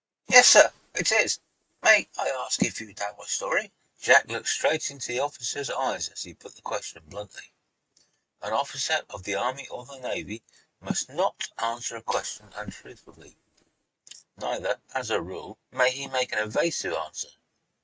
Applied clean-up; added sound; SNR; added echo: neural mask model RNNoise.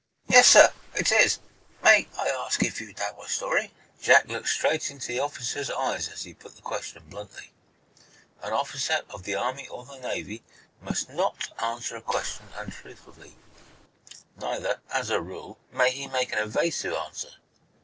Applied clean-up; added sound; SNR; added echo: neural separator model SepFormer DNS4.